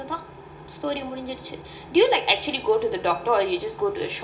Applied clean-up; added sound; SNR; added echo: none; none; none; reverberation time 0.3 s.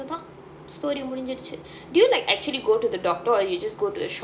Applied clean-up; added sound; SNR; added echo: none; none; none; none.